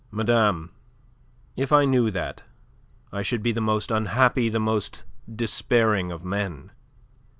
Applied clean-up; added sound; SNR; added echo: none; none; none; none.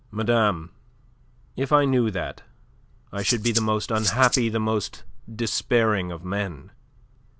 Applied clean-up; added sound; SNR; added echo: none; Rattle (instrument); 3 dB; none.